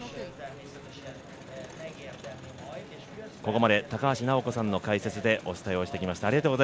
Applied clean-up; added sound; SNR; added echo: none; Crowd; 19 dB; none.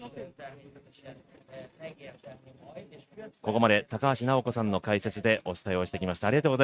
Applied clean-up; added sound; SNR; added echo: neural mask model RNNoise.